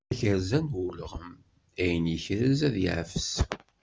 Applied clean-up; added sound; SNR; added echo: none; none; none; none.